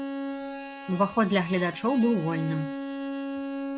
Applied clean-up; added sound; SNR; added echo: none; Bowed string instrument; 7 dB; none.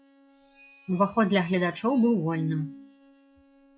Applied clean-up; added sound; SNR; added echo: classical method log-MMSE.